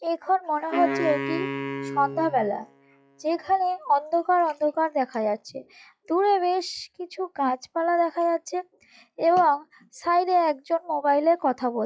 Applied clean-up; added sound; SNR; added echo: classical method log-MMSE.